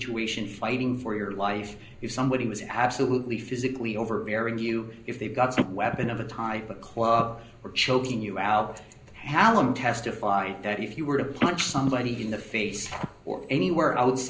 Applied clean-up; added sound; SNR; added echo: none; Telephone; 7 dB; reverberation time 0.5 s.